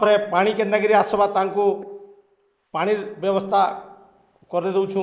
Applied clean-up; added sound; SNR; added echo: neural mask model Resemble Enhance denoiser.